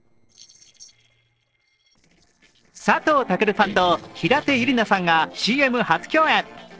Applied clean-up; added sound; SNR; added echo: neural separator model SepFormer DNS4.